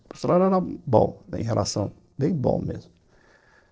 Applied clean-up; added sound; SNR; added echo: neural separator model SepFormer DNS4.